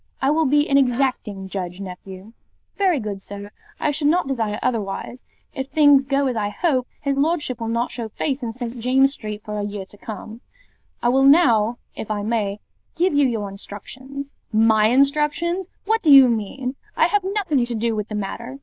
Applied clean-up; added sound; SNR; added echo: neural diffusion model UNIVERSE++.